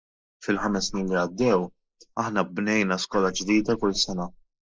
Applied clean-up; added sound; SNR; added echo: neural mask model Resemble Enhance denoiser.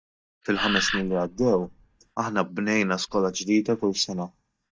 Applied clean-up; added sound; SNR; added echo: neural mask model DeepFilterNet 3.